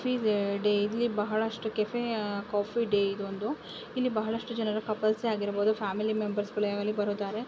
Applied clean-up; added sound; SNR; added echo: none; none; none; none.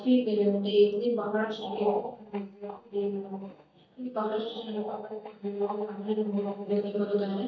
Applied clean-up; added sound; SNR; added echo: neural mask model DeepFilterNet 3.